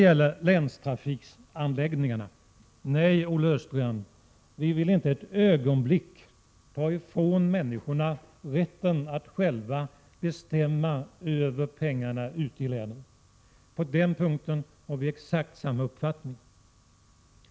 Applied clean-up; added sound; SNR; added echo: none; none; none; none.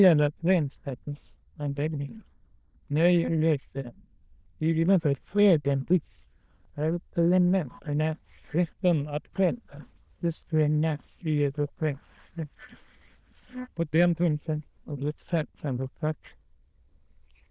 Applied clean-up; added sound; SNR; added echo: neural diffusion model UNIVERSE++.